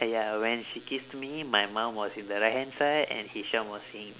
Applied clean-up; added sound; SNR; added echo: none; none; none; none.